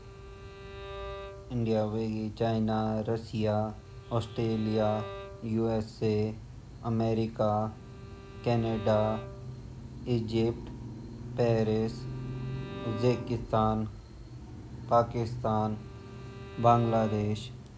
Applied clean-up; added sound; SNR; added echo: none; Bowed string instrument; 18 dB; none.